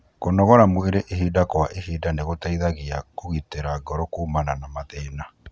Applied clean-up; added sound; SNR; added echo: none; none; none; none.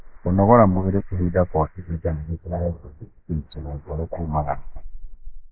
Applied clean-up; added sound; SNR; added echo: neural mask model Resemble Enhance denoiser.